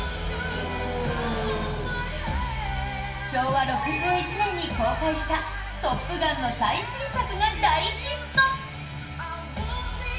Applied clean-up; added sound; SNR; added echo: none; none; none; reverberation time 0.8 s.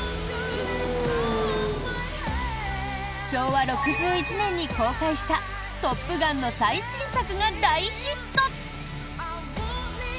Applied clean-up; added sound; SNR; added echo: none; none; none; none.